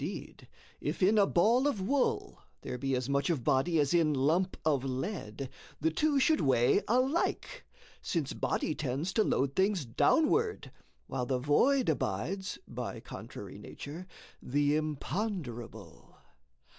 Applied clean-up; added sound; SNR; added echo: none; none; none; none.